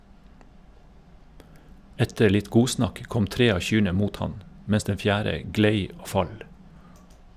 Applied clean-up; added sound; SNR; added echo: none; none; none; none.